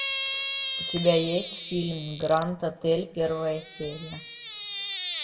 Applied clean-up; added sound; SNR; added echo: none; Squeak; 4 dB; reverberation time 0.5 s.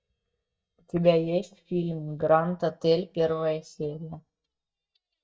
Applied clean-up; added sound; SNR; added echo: neural mask model DeepFilterNet 3.